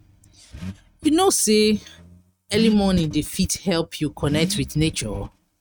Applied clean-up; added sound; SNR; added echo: neural mask model RNNoise.